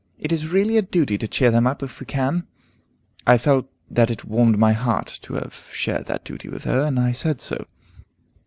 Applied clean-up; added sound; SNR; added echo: none; none; none; none.